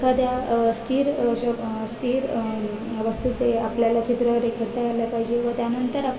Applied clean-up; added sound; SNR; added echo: none; none; none; reverberation time 2.3 s.